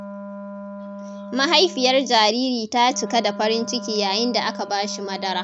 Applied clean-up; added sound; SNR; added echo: none; Wind instrument, woodwind instrument; 13 dB; none.